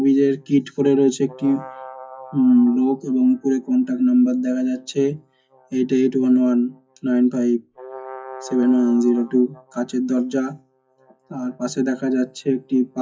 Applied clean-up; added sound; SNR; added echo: classical method WPE with log-MMSE.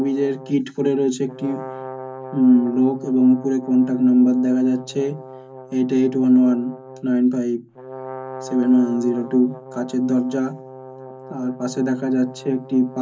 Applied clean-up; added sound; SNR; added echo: none; Brass instrument; 17 dB; reverberation time 0.3 s.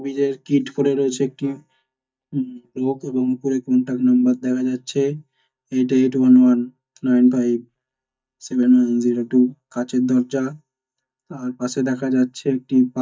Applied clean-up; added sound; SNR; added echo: neural mask model DeepFilterNet 3.